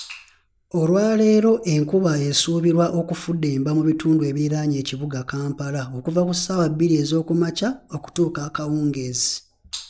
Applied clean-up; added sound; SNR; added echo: none; none; none; none.